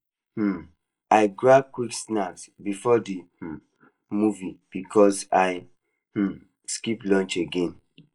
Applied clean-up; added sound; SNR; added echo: neural mask model Resemble Enhance denoiser.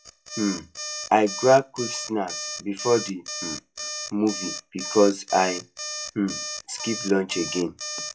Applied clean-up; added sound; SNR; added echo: classical method log-MMSE.